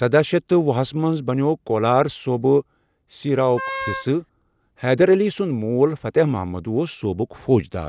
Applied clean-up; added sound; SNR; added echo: none; Wind instrument, woodwind instrument; 10 dB; none.